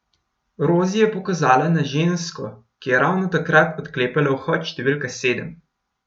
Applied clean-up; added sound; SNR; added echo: none; none; none; none.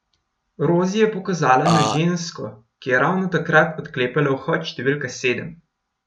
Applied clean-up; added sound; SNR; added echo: none; Burping, eructation; -2 dB; none.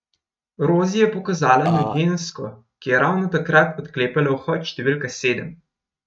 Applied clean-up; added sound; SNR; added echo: neural mask model RNNoise.